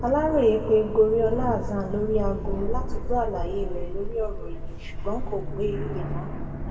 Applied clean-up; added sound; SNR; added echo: none; Aircraft; 3 dB; reverberation time 1.6 s.